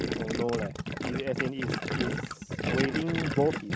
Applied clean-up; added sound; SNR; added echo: none; Gurgling; -1 dB; none.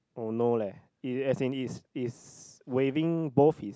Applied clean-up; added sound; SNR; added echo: none; none; none; none.